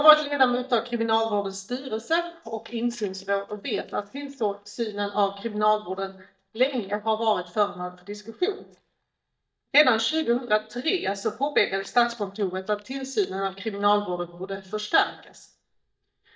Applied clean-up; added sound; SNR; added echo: neural mask model DeepFilterNet 3.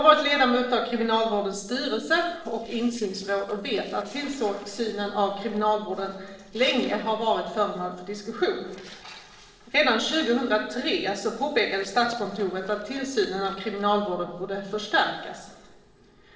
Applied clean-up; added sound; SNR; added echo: neural separator model SepFormer DNS4.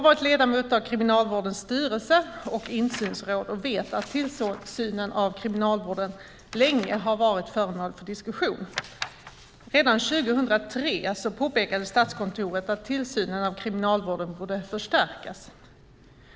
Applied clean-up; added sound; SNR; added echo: none; none; none; none.